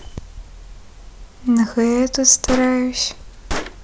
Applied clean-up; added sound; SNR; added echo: none; Gunshot, gunfire; 12 dB; none.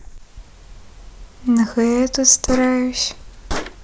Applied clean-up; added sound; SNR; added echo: neural mask model Resemble Enhance denoiser.